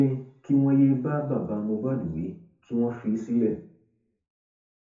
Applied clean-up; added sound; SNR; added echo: none; none; none; reverberation time 0.6 s.